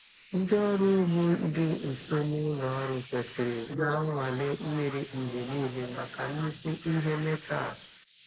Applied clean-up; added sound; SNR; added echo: neural mask model Resemble Enhance denoiser.